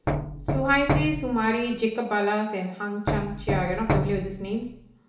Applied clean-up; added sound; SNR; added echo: none; Knock; 2 dB; reverberation time 0.7 s.